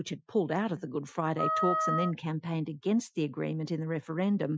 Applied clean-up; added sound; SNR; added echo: classical method Wiener filter.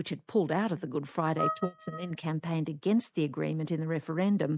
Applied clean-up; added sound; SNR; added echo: neural mask model RNNoise.